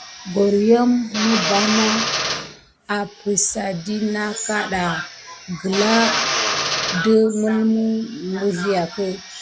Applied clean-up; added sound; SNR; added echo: none; Drill; 6 dB; none.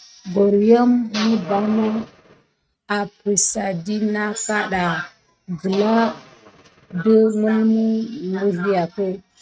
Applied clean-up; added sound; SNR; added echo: neural mask model RNNoise.